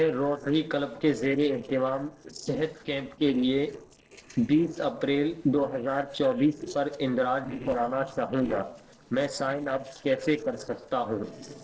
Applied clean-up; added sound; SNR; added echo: neural separator model SepFormer DNS4.